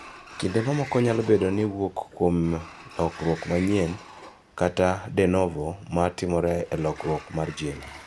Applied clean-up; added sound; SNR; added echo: none; Sliding door; 19 dB; none.